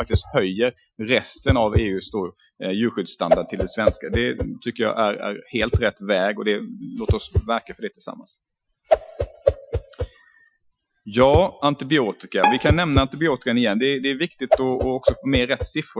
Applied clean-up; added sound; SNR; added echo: classical method Wiener filter.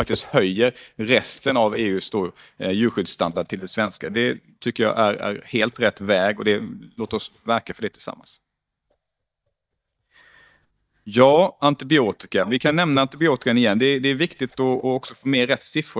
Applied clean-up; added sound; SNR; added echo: neural mask model DeepFilterNet 3.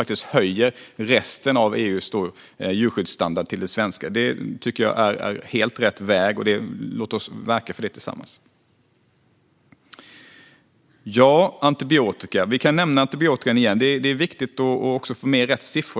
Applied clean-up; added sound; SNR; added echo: none; none; none; none.